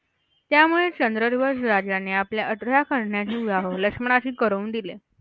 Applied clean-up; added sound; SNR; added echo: none; none; none; none.